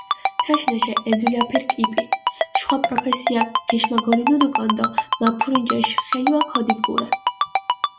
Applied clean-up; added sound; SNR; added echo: none; Ringtone; -1 dB; none.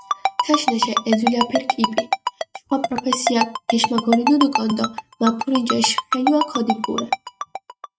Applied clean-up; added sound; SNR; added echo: neural mask model RNNoise.